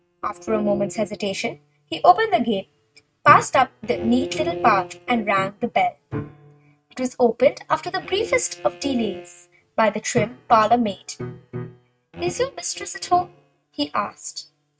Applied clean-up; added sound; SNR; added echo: neural mask model RNNoise.